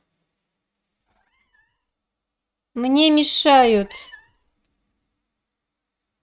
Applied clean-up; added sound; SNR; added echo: neural mask model RNNoise.